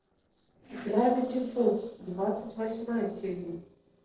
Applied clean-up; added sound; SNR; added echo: neural separator model SepFormer DNS4.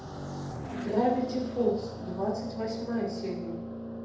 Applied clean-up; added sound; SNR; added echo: none; Car passing by; 5 dB; reverberation time 0.8 s.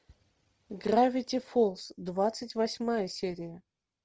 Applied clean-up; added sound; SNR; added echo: none; none; none; none.